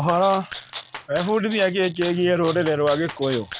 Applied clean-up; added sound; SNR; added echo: none; Rattle (instrument); 15 dB; none.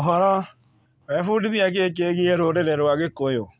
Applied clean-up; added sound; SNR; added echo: none; none; none; none.